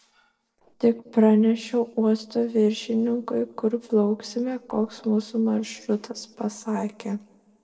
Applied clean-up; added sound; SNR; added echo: neural separator model SepFormer DNS4.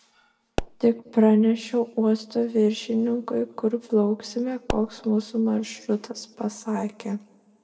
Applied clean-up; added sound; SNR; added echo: none; Explosion; 11 dB; reverberation time 0.7 s.